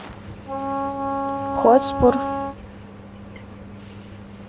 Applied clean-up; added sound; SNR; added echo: none; Wind instrument, woodwind instrument; 3 dB; none.